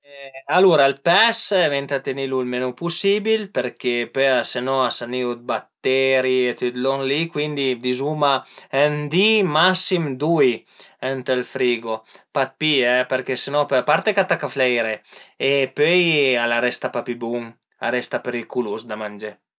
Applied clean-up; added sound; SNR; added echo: none; none; none; none.